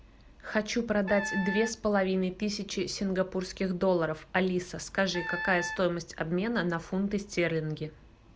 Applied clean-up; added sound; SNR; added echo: none; Wind instrument, woodwind instrument; 8 dB; none.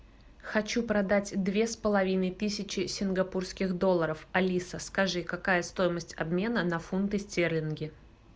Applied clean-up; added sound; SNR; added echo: none; none; none; none.